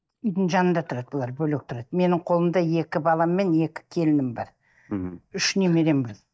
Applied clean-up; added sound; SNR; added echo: neural mask model DeepFilterNet 3.